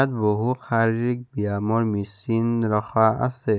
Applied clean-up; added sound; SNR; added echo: none; none; none; none.